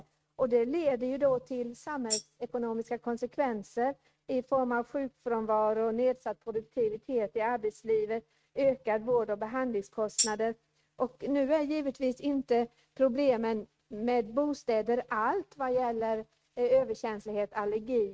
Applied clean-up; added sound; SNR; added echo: neural mask model RNNoise.